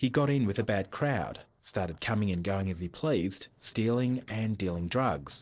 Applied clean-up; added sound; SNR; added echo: neural separator model SepFormer DNS4.